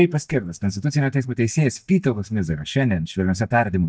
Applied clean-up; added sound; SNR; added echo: neural mask model DeepFilterNet 3.